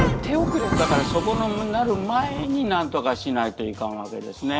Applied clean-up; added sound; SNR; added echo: none; Thunder; 5 dB; none.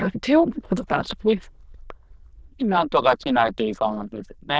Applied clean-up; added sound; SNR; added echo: neural diffusion model UNIVERSE++.